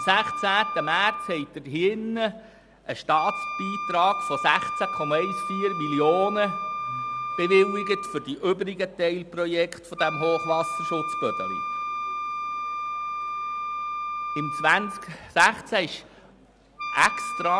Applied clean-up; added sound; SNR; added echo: none; Wind instrument, woodwind instrument; 5 dB; none.